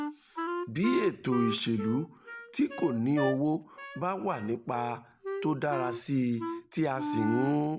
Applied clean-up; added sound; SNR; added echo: none; Wind instrument, woodwind instrument; 7 dB; none.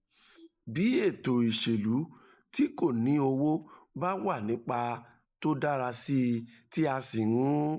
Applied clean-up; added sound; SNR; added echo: neural mask model Resemble Enhance denoiser.